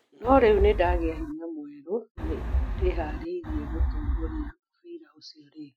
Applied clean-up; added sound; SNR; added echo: classical method Wiener filter.